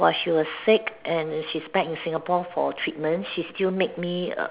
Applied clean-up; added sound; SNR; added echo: none; none; none; none.